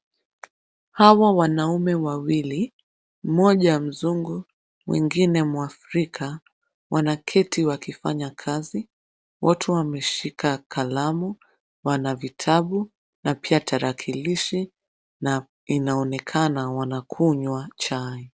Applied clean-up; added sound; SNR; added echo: none; none; none; none.